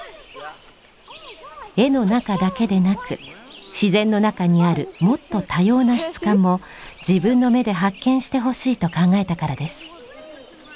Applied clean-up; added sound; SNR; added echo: none; none; none; none.